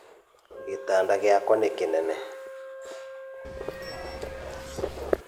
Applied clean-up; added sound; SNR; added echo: none; Wind instrument, woodwind instrument + Zipper (clothing) / Telephone; 12 dB; none.